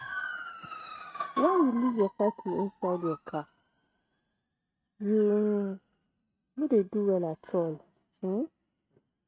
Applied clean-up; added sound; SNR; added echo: neural mask model RNNoise.